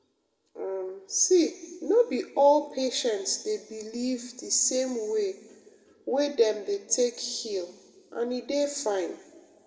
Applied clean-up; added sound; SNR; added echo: none; none; none; reverberation time 1.0 s.